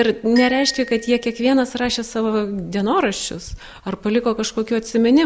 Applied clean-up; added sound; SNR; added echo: none; Glockenspiel; 18 dB; none.